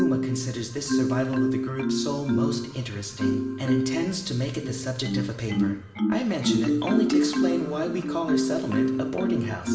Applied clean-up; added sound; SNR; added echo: none; Marimba, xylophone; -3 dB; reverberation time 1.2 s.